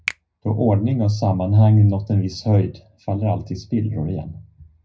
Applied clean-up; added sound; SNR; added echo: none; Finger snapping; 18 dB; reverberation time 0.4 s.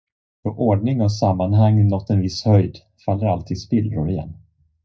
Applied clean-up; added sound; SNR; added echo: neural mask model DeepFilterNet 3.